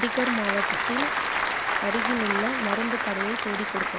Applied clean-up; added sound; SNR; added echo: none; Applause / Crowd; -3 dB; none.